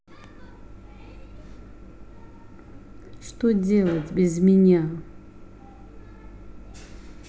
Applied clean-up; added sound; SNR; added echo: none; none; none; none.